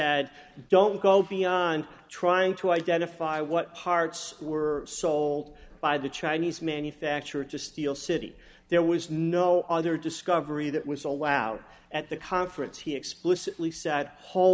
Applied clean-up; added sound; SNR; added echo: none; none; none; none.